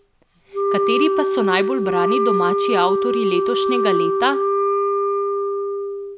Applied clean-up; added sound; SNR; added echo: none; Wind instrument, woodwind instrument; -4 dB; none.